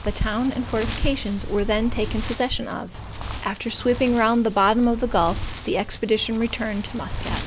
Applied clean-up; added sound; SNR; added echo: none; Wind; 8 dB; none.